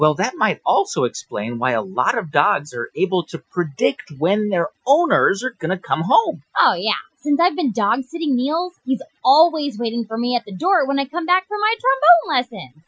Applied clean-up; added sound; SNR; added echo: classical method Wiener filter.